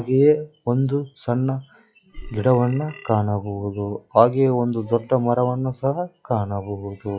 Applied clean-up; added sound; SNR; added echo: classical method log-MMSE.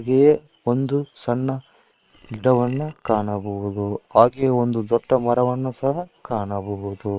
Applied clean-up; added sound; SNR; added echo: neural separator model SepFormer WHAM!.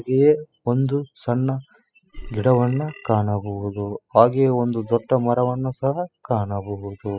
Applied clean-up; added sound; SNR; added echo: classical method spectral subtraction.